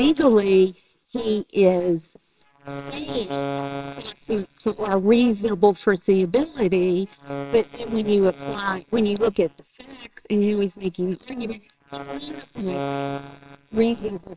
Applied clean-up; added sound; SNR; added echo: neural separator model SepFormer WHAMR!.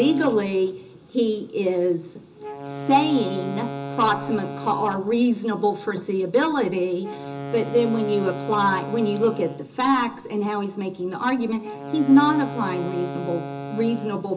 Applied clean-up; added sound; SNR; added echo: none; Wind instrument, woodwind instrument; 11 dB; reverberation time 0.2 s.